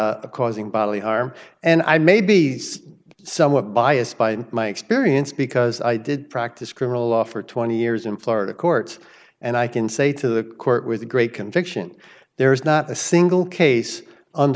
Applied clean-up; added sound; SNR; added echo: none; none; none; none.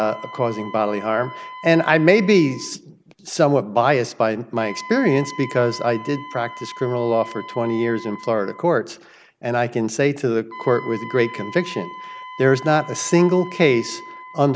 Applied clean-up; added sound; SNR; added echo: none; Wind instrument, woodwind instrument; 17 dB; none.